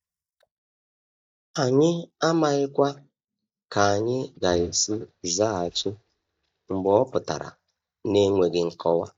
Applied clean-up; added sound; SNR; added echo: neural mask model DeepFilterNet 3.